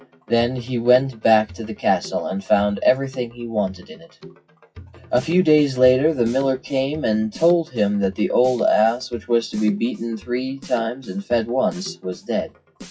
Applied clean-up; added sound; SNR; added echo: classical method WPE with log-MMSE.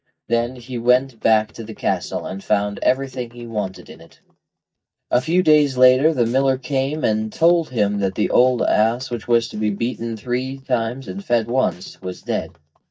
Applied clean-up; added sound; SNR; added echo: neural mask model DeepFilterNet 3.